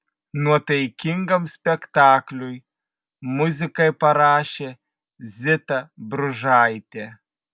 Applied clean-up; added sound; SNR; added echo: none; none; none; none.